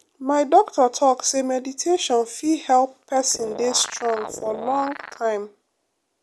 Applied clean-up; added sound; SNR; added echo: none; Animal; 12 dB; none.